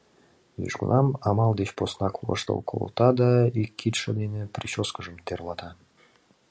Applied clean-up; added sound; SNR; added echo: none; none; none; none.